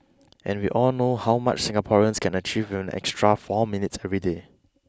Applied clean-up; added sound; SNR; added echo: none; none; none; none.